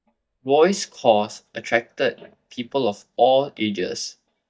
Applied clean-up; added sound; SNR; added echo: neural mask model DeepFilterNet 3.